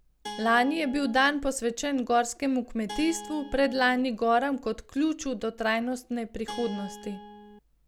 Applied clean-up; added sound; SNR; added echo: none; Guitar; 14 dB; none.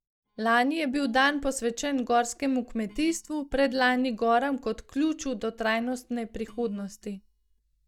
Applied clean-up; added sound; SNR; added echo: neural mask model DeepFilterNet 3.